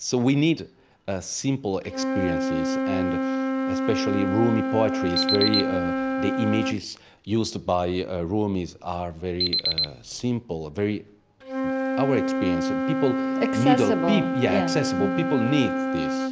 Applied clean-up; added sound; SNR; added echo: none; Alarm + Wind instrument, woodwind instrument; 1 dB; none.